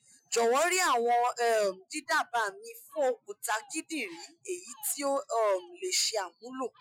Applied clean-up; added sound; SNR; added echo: classical method Wiener filter.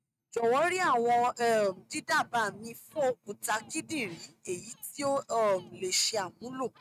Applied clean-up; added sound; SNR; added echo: neural mask model RNNoise.